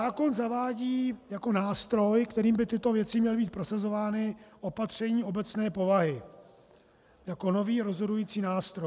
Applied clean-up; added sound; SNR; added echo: none; none; none; none.